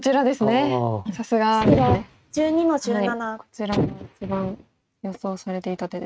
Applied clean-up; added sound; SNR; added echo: neural mask model RNNoise.